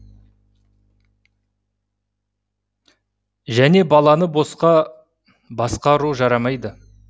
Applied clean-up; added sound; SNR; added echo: none; none; none; none.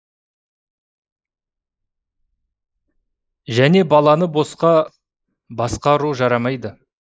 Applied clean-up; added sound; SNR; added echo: neural mask model Resemble Enhance denoiser.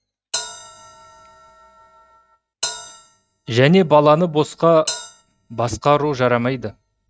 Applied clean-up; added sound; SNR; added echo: neural mask model RNNoise.